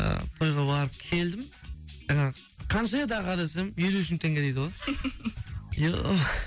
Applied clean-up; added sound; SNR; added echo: none; none; none; none.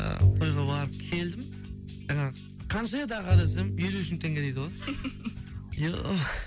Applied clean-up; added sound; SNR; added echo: none; Bowed string instrument; -2 dB; none.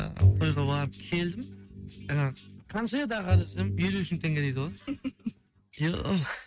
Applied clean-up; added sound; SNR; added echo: neural mask model RNNoise.